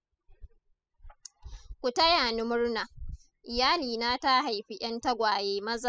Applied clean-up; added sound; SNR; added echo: classical method spectral subtraction.